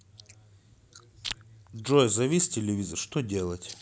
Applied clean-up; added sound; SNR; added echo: none; Chewing, mastication; 18 dB; none.